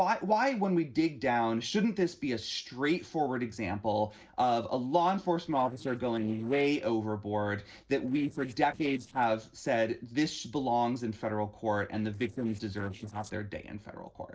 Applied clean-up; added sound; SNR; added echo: neural separator model SepFormer DNS4.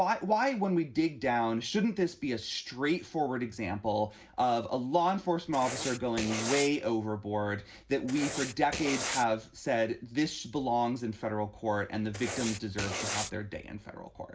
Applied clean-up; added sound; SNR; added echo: none; Writing; 6 dB; none.